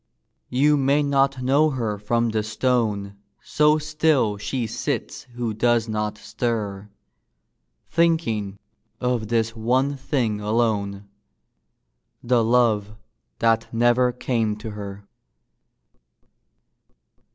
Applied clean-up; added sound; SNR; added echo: none; none; none; none.